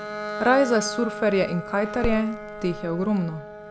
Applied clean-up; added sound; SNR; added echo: none; Crackle + Bowed string instrument; 8 dB; none.